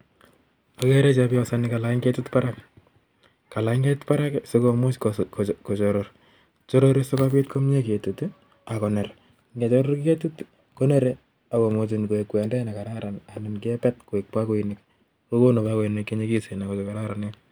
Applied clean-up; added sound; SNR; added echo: none; none; none; none.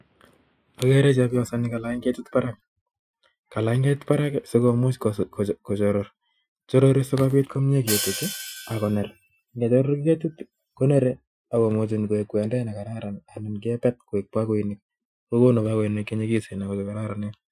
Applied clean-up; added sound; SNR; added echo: classical method Wiener filter.